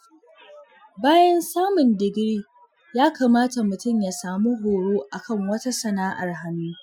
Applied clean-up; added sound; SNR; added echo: classical method Wiener filter.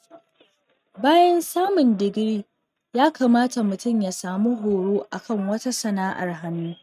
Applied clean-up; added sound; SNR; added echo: neural mask model RNNoise.